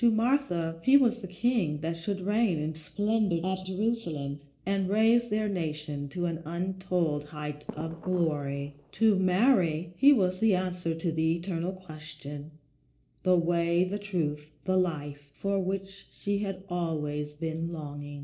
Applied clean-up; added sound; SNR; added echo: neural separator model SepFormer DNS4.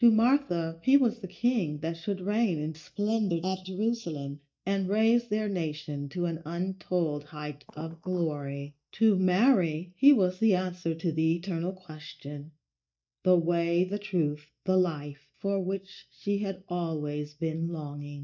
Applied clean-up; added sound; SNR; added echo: neural mask model DeepFilterNet 3.